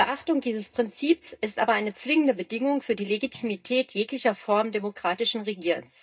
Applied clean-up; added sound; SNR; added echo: neural mask model DeepFilterNet 3.